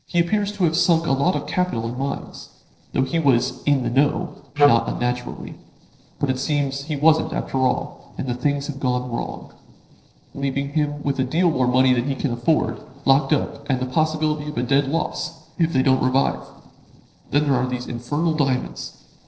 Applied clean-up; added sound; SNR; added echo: neural separator model SepFormer DNS4.